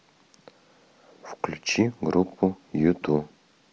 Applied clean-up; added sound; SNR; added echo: none; none; none; none.